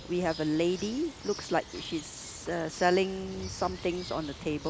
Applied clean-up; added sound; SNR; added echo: none; Bird; 13 dB; none.